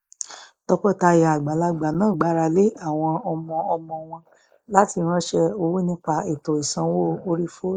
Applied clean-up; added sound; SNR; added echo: neural mask model Resemble Enhance denoiser.